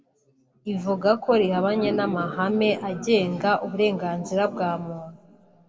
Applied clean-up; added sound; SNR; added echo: none; none; none; reverberation time 1.7 s.